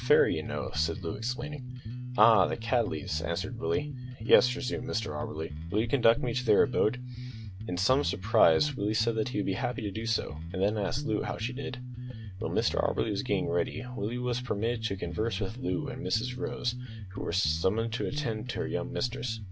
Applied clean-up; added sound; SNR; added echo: none; Bass guitar; 8 dB; none.